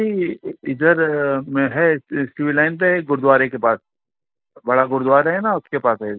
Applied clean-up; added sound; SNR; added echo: neural mask model Resemble Enhance denoiser.